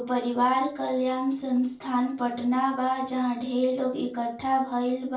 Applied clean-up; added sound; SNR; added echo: none; none; none; reverberation time 0.3 s.